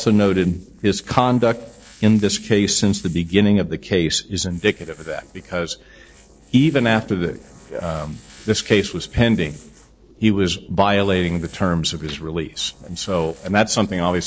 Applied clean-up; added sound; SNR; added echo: neural separator model SepFormer DNS4.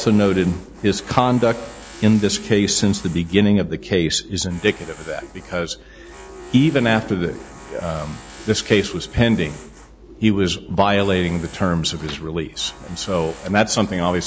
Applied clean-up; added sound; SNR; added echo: none; Bird + Tools; 20 dB; none.